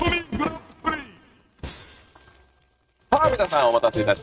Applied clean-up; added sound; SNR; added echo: neural mask model RNNoise.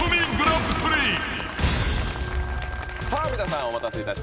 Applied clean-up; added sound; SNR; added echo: none; Wind instrument, woodwind instrument; 18 dB; none.